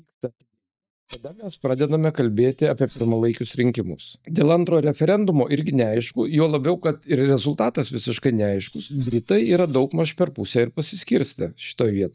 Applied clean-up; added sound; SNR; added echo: neural mask model DeepFilterNet 3.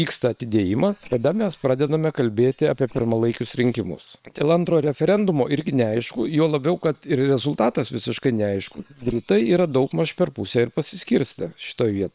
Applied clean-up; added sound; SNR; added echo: neural separator model SepFormer WHAM!.